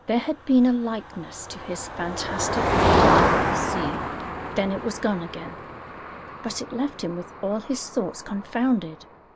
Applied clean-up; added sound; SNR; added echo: none; Motor vehicle (road); -1 dB; none.